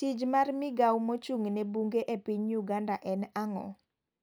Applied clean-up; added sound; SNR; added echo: none; none; none; none.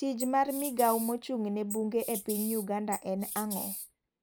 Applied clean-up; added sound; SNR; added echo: none; Wild animals; 9 dB; none.